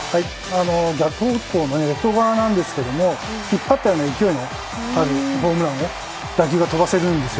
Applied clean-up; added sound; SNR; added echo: none; none; none; none.